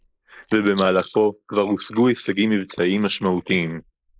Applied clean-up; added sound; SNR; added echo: neural mask model Resemble Enhance denoiser.